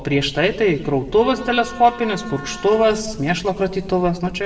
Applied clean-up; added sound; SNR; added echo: none; Wind instrument, woodwind instrument; 17 dB; reverberation time 1.1 s.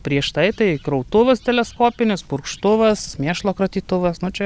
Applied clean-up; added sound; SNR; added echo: none; none; none; none.